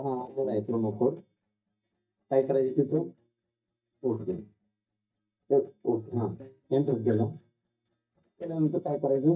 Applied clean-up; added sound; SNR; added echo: neural mask model DeepFilterNet 3.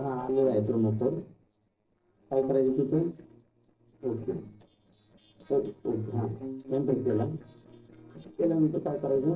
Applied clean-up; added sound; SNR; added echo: neural separator model SepFormer DNS4.